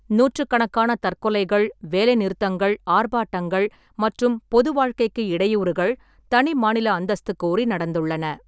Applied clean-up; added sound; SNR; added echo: none; none; none; none.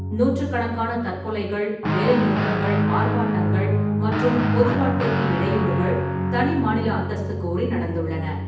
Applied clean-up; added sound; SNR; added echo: none; Guitar; -1 dB; reverberation time 0.8 s.